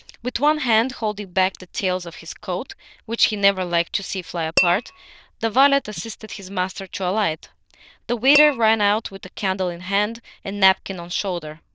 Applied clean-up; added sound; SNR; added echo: neural diffusion model UNIVERSE++.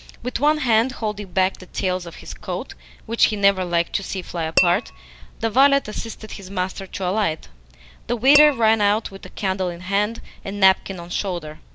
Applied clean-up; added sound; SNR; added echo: none; Tap / Glass; 6 dB; none.